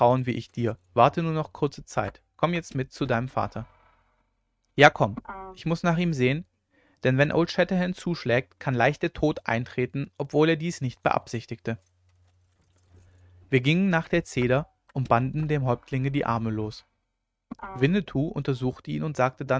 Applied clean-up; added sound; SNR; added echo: neural mask model RNNoise.